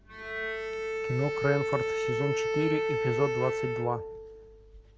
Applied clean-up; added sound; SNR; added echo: none; Bowed string instrument; -1 dB; none.